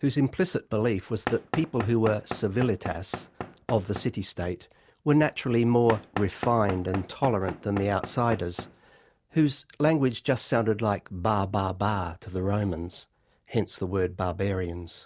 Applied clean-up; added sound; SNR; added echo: none; Knock / Wood; 11 dB; none.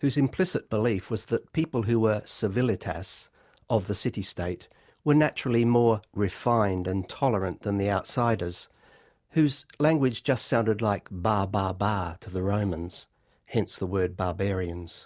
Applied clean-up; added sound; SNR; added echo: none; none; none; none.